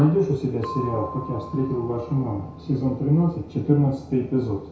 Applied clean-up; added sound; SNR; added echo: none; Percussion; 15 dB; reverberation time 0.6 s.